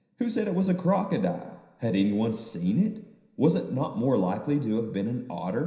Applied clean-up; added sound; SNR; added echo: none; none; none; reverberation time 0.9 s.